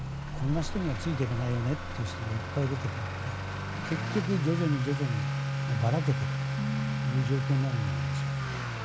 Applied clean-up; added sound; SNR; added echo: none; Accelerating, revving, vroom / Motor vehicle (road); 0 dB; none.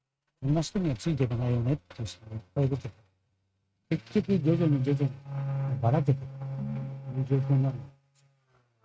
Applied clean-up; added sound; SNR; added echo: neural mask model RNNoise.